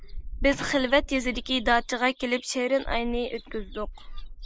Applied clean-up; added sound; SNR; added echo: neural mask model Resemble Enhance denoiser.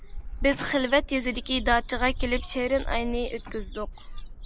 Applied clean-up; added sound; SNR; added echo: none; Gull, seagull; 5 dB; none.